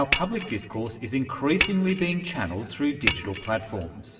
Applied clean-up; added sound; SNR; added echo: none; Shatter; 1 dB; reverberation time 2.8 s.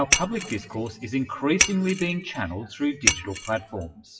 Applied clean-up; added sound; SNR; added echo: classical method WPE with log-MMSE.